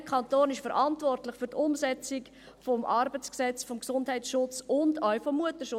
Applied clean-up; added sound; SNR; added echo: none; none; none; none.